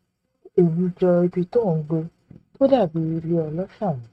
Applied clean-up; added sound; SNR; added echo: neural mask model RNNoise.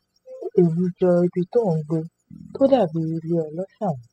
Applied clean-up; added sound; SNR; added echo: classical method spectral subtraction.